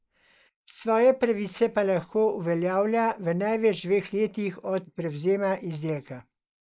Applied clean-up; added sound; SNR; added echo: neural mask model Resemble Enhance denoiser.